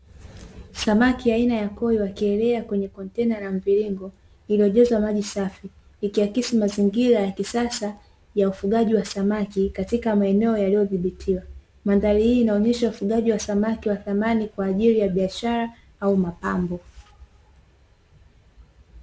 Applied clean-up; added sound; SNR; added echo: none; none; none; none.